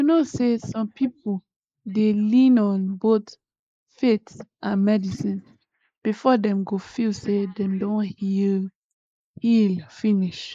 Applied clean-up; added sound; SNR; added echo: neural mask model Resemble Enhance denoiser.